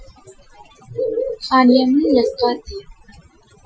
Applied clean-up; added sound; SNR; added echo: classical method Wiener filter.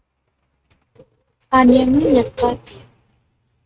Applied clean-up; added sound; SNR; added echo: neural mask model RNNoise.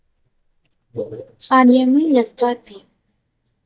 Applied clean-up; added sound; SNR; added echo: neural mask model DeepFilterNet 3.